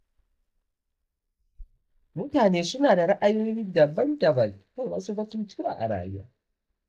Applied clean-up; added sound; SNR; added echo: neural mask model DeepFilterNet 3.